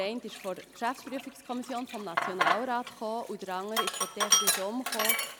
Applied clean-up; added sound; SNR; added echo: none; Sink (filling or washing); -3 dB; none.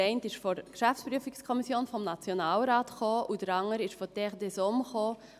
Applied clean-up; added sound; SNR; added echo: none; none; none; none.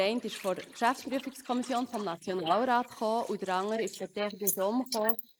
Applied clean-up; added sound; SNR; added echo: neural mask model Resemble Enhance denoiser.